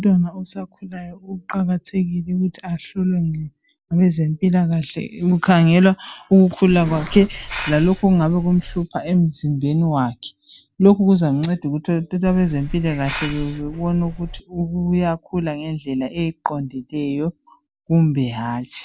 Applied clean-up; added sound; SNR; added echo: none; Hiss; 12 dB; none.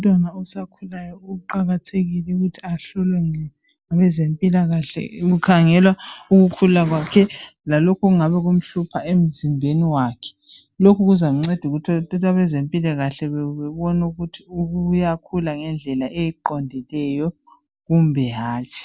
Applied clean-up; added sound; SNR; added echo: none; none; none; none.